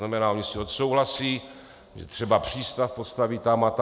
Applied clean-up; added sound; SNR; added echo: none; none; none; none.